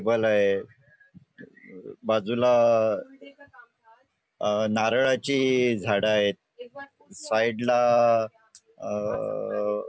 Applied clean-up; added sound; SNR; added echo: none; none; none; none.